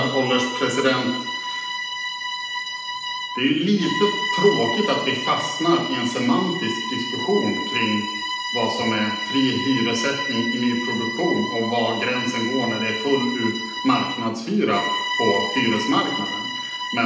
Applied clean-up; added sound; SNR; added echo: none; Bowed string instrument; 4 dB; reverberation time 0.8 s.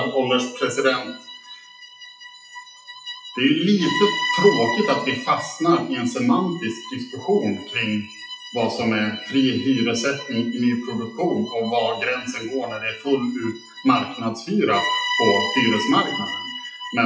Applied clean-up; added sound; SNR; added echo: classical method WPE with log-MMSE.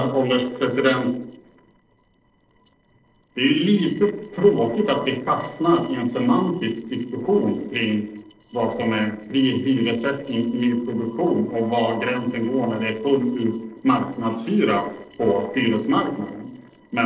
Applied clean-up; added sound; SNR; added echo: neural separator model SepFormer DNS4.